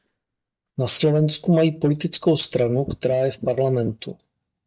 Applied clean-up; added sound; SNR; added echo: neural mask model DeepFilterNet 3.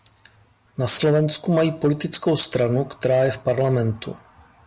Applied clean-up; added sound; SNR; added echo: none; none; none; none.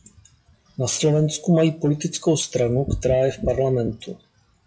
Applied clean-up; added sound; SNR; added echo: classical method WPE with log-MMSE.